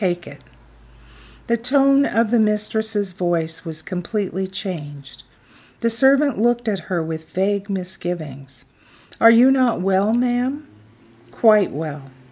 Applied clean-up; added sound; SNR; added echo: none; none; none; none.